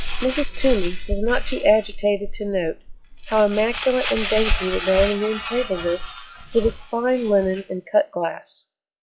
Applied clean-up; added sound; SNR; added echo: classical method log-MMSE.